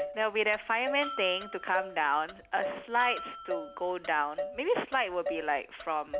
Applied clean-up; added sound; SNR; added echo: none; Bell + Motor vehicle (road); 8 dB; none.